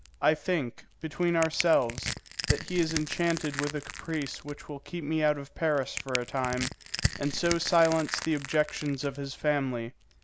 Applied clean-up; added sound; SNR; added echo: none; Crushing; 8 dB; none.